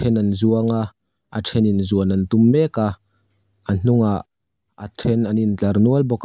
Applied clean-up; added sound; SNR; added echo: none; none; none; none.